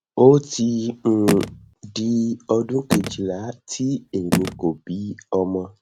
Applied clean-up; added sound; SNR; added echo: none; Telephone; 6 dB; none.